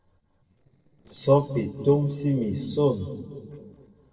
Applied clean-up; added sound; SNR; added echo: neural separator model SepFormer DNS4.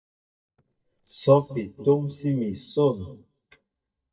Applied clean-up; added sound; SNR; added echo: neural mask model DeepFilterNet 3.